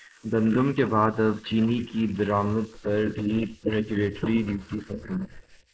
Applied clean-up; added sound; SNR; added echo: neural mask model Resemble Enhance denoiser.